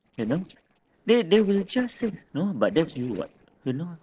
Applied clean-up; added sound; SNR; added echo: neural separator model SepFormer DNS4.